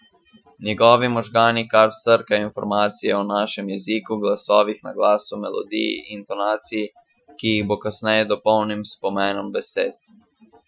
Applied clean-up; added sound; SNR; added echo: classical method Wiener filter.